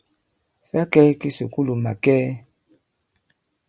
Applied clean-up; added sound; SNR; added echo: none; none; none; none.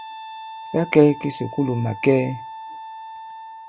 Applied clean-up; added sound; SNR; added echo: none; Wind instrument, woodwind instrument; 14 dB; none.